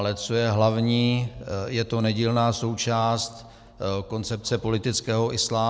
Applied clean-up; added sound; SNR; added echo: none; none; none; none.